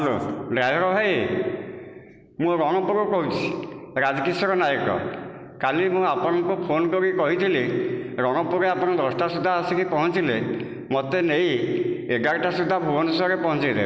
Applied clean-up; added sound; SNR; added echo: none; none; none; none.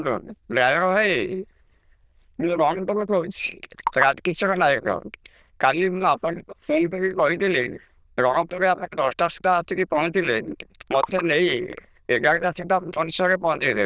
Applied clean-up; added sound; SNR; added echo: neural diffusion model UNIVERSE++.